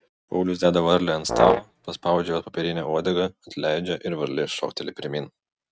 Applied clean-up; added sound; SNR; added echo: neural mask model RNNoise.